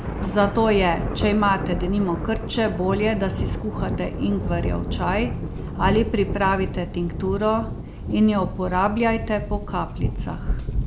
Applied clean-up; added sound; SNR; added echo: none; Thunder; 4 dB; none.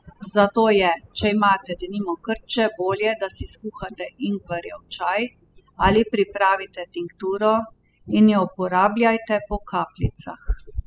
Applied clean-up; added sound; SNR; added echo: classical method spectral subtraction.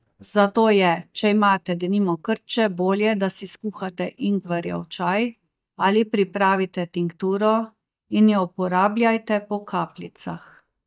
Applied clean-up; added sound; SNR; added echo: neural mask model DeepFilterNet 3.